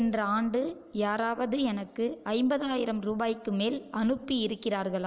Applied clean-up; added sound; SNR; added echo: none; none; none; none.